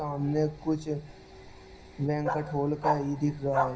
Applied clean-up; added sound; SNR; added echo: none; Bark; 5 dB; reverberation time 0.5 s.